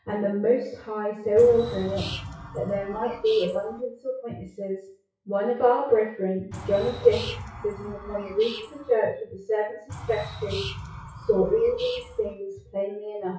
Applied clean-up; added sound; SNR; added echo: classical method WPE with log-MMSE.